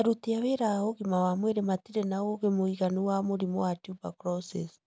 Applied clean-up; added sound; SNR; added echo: none; none; none; none.